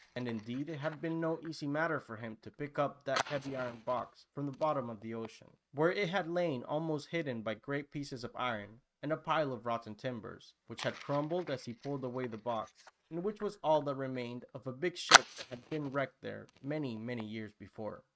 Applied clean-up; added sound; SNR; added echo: neural mask model RNNoise.